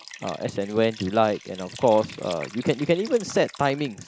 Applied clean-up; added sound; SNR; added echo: none; Liquid; 19 dB; none.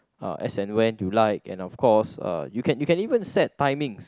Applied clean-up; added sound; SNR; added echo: none; none; none; none.